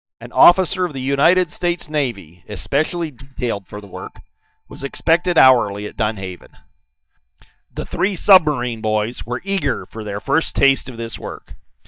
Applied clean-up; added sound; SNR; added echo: neural mask model DeepFilterNet 3.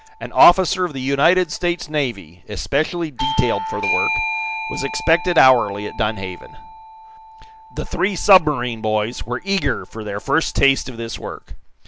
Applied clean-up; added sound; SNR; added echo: none; Bell / Doorbell; 10 dB; none.